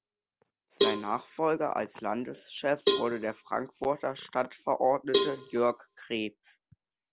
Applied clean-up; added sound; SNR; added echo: none; Cowbell; 3 dB; none.